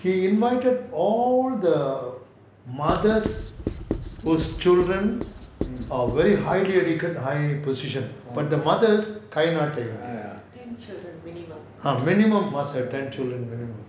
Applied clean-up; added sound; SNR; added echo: none; Writing; 9 dB; none.